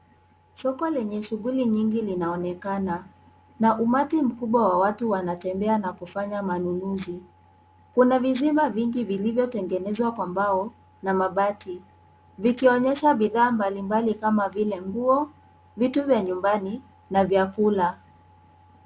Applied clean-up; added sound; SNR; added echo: none; none; none; none.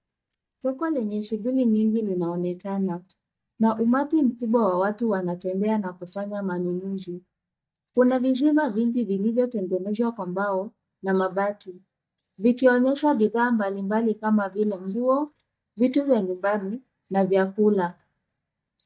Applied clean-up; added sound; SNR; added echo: neural mask model DeepFilterNet 3.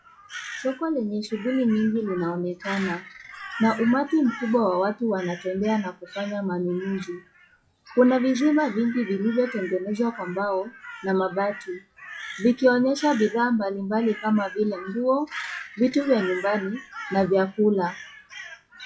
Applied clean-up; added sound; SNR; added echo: classical method WPE with log-MMSE.